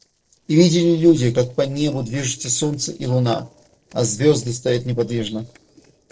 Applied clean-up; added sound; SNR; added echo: neural separator model SepFormer DNS4.